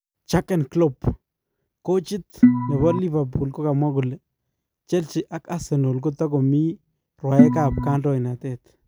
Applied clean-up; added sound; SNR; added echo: none; Organ; -3 dB; none.